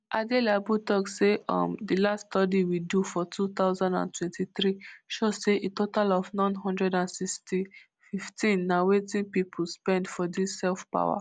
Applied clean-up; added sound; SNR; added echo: none; none; none; none.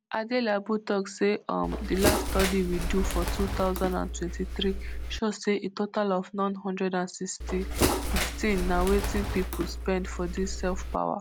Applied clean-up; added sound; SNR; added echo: none; Bird; 1 dB; none.